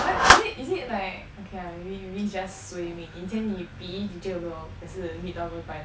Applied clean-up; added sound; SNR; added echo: none; Clapping; -3 dB; none.